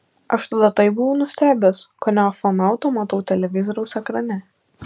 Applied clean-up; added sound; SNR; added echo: none; none; none; none.